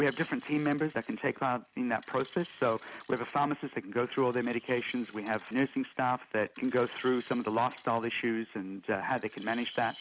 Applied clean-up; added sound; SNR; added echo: none; Screech; 17 dB; none.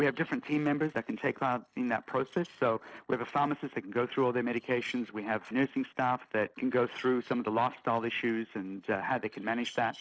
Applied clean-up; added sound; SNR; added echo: neural separator model SepFormer DNS4.